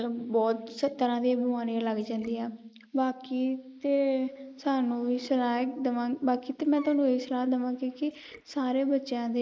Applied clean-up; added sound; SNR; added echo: neural mask model Resemble Enhance denoiser.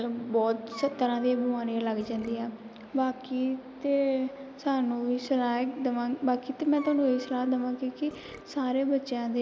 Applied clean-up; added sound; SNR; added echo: none; Burping, eructation + Wind instrument, woodwind instrument; 19 dB; none.